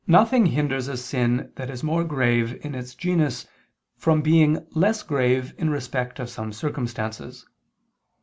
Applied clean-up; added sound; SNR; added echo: none; none; none; none.